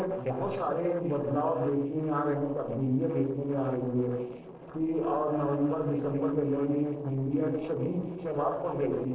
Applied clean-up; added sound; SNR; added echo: neural separator model SepFormer DNS4.